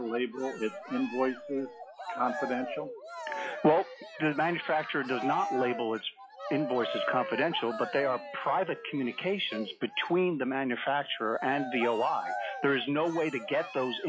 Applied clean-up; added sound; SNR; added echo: classical method log-MMSE.